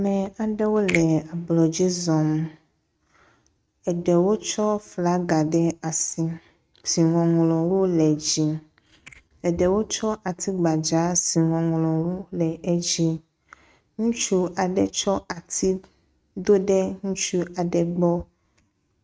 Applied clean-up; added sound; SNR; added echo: neural mask model RNNoise.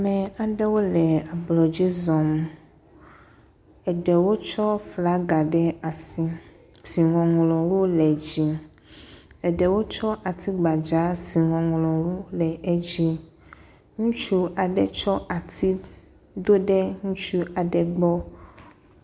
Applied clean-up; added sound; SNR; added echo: none; none; none; none.